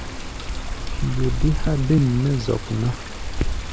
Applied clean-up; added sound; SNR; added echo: none; Water; 2 dB; none.